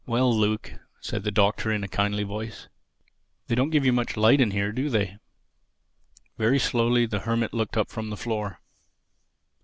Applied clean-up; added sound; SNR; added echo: none; none; none; none.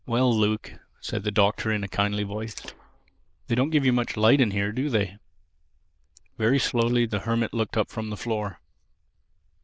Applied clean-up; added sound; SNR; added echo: neural diffusion model UNIVERSE++.